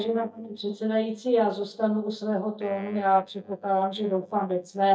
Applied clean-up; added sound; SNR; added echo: neural mask model DeepFilterNet 3.